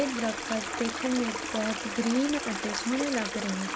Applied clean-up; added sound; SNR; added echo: none; Stream; 4 dB; none.